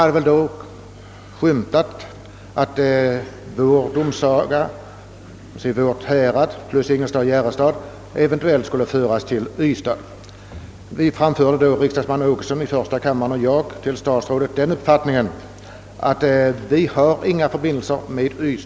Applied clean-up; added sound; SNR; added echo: none; none; none; none.